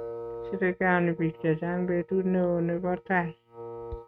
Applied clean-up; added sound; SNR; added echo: neural mask model RNNoise.